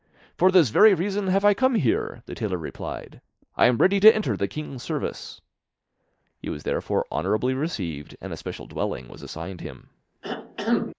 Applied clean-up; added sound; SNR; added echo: neural mask model Resemble Enhance denoiser.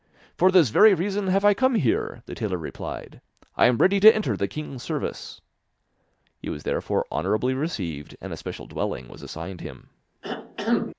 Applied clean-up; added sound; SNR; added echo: none; Cough; 3 dB; none.